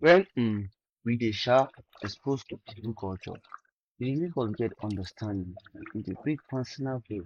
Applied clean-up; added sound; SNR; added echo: neural mask model Resemble Enhance denoiser.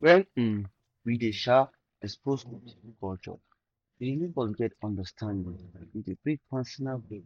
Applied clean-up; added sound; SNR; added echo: neural mask model DeepFilterNet 3.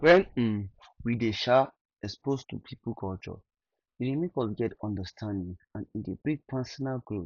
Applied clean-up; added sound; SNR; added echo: none; none; none; none.